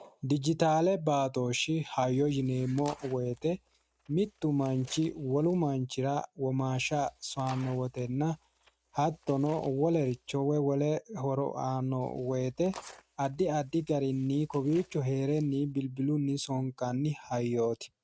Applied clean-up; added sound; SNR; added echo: neural mask model RNNoise.